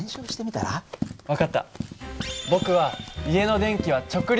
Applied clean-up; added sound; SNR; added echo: none; Run; 10 dB; none.